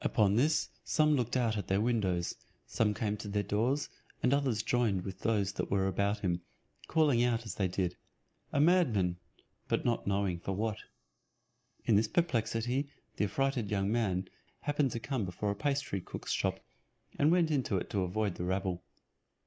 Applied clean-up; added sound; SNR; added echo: neural mask model Resemble Enhance denoiser.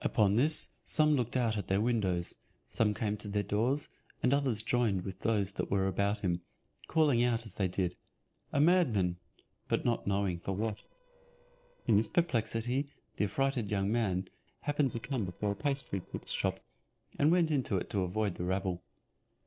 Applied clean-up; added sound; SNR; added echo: neural separator model SepFormer DNS4.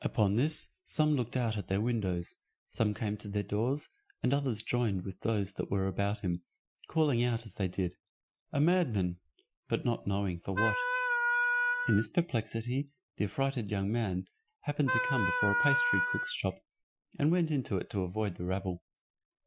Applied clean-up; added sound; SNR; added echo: classical method Wiener filter.